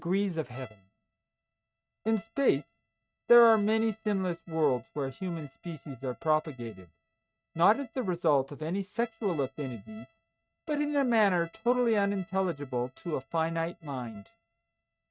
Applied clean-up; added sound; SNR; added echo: neural mask model RNNoise.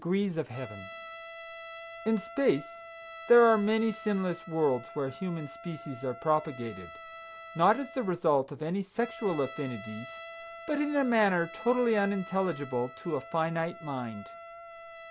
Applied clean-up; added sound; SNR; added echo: none; Trumpet; 15 dB; none.